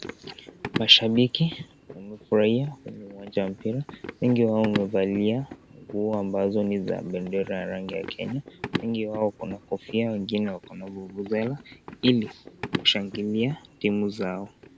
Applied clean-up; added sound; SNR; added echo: none; Run; 13 dB; none.